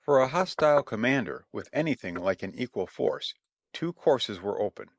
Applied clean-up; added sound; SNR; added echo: neural mask model Resemble Enhance denoiser.